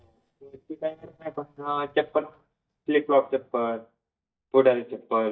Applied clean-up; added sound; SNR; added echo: neural mask model DeepFilterNet 3.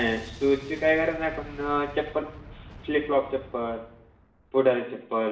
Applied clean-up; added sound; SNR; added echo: none; Explosion; 17 dB; reverberation time 0.7 s.